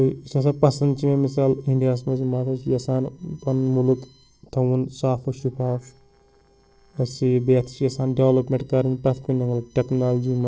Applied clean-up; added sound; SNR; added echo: neural separator model SepFormer DNS4.